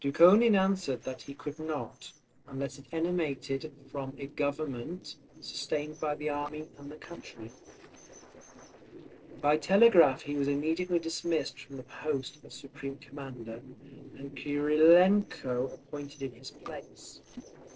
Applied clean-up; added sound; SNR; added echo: neural separator model SepFormer DNS4.